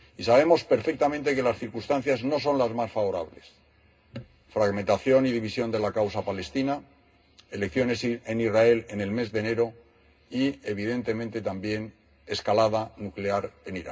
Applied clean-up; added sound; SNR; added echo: none; none; none; reverberation time 0.2 s.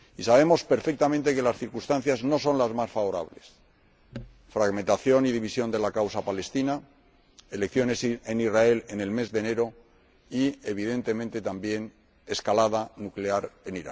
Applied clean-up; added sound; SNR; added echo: none; none; none; none.